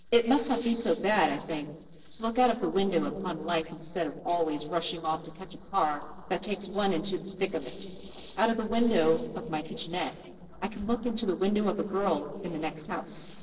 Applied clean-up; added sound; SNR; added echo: neural separator model SepFormer DNS4.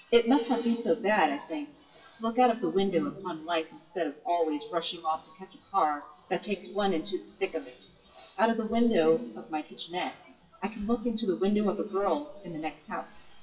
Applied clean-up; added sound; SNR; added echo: classical method WPE with log-MMSE.